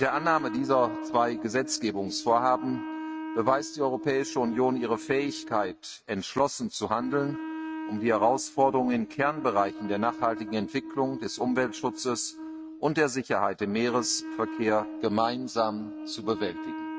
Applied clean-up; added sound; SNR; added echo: neural mask model RNNoise.